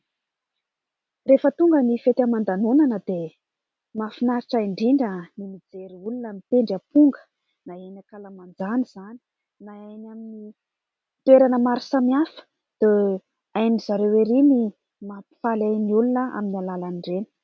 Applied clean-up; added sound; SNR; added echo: none; none; none; none.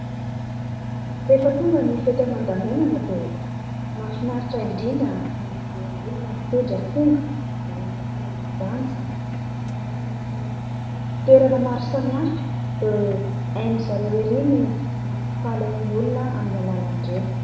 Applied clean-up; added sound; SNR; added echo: none; Engine; 3 dB; reverberation time 0.9 s.